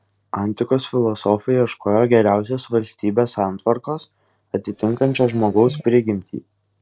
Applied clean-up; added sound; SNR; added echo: neural separator model SepFormer DNS4.